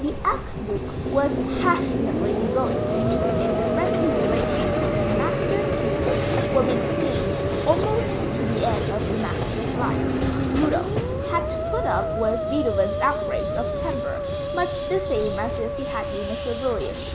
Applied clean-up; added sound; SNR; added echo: none; Musical instrument + Vehicle; -3 dB; none.